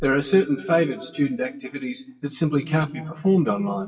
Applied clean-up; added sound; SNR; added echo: classical method WPE with log-MMSE.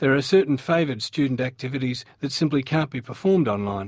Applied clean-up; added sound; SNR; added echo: none; none; none; none.